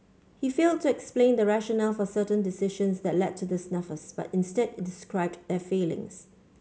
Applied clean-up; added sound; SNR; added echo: none; none; none; none.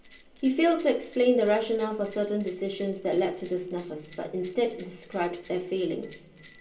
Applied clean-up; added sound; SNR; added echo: none; Bell; 12 dB; reverberation time 0.3 s.